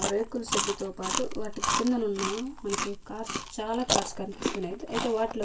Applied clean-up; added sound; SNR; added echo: none; Chewing, mastication; 2 dB; reverberation time 0.2 s.